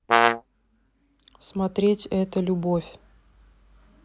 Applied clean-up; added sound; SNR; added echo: none; Brass instrument; -4 dB; none.